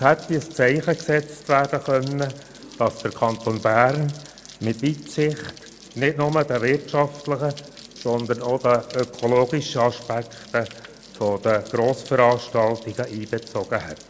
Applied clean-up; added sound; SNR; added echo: none; Rain; 20 dB; none.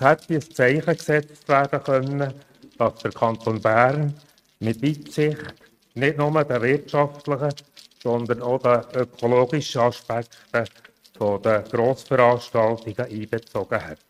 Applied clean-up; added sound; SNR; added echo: neural mask model RNNoise.